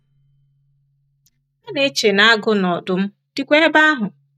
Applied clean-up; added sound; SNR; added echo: neural mask model DeepFilterNet 3.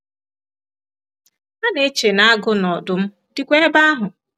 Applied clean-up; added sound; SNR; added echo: none; none; none; none.